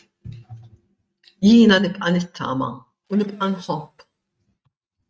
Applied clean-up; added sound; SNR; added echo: neural mask model RNNoise.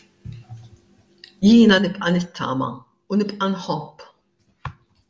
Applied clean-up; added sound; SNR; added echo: none; none; none; none.